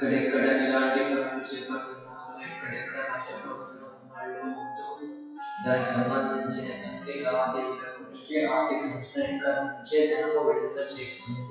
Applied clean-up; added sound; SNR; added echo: classical method WPE with log-MMSE.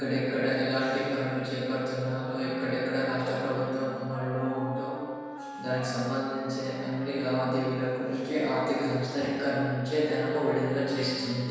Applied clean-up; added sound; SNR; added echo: none; Wind instrument, woodwind instrument; 15 dB; reverberation time 1.9 s.